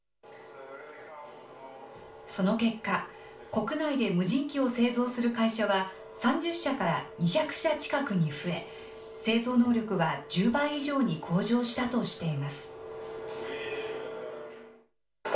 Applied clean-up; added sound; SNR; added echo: none; none; none; reverberation time 0.3 s.